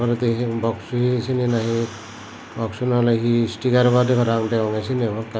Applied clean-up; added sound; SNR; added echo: none; none; none; none.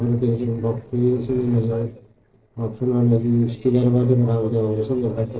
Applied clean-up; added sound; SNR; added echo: neural separator model SepFormer DNS4.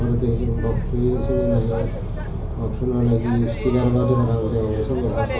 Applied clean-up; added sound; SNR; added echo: none; Boat, Water vehicle; 3 dB; reverberation time 0.5 s.